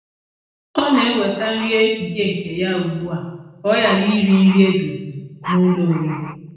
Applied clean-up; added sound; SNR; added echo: none; Dog; 12 dB; reverberation time 1.0 s.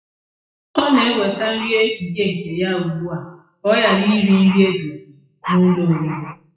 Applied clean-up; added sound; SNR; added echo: classical method WPE with log-MMSE.